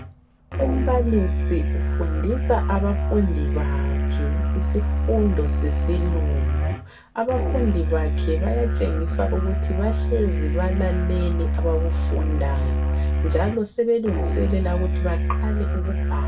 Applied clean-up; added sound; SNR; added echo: none; Musical instrument; -5 dB; reverberation time 0.2 s.